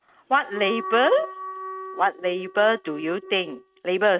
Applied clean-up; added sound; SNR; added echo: neural mask model RNNoise.